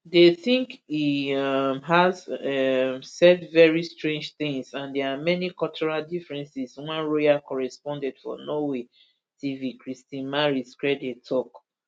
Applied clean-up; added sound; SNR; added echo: none; none; none; none.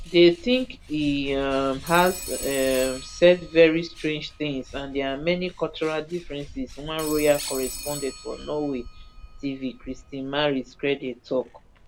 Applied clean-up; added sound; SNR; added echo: none; Telephone + Bird; 15 dB; none.